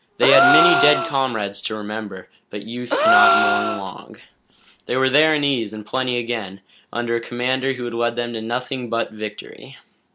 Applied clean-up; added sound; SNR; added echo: none; Gasp; -3 dB; none.